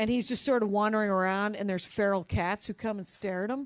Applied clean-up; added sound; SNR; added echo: none; none; none; none.